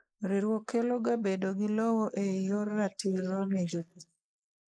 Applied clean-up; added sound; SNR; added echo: neural mask model Resemble Enhance denoiser.